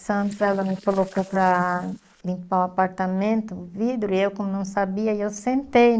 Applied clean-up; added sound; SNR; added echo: neural mask model Resemble Enhance denoiser.